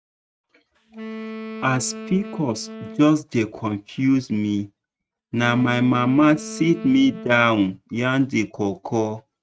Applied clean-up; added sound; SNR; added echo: neural mask model RNNoise.